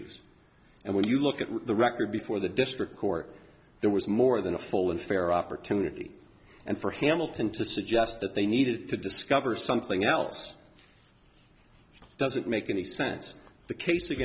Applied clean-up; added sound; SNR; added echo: none; none; none; none.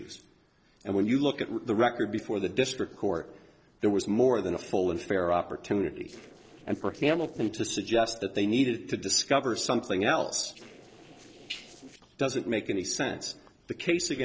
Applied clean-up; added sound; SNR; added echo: neural separator model SepFormer DNS4.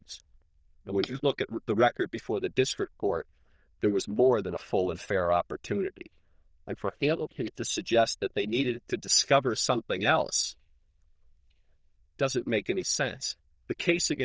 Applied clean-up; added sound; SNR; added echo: neural diffusion model UNIVERSE++.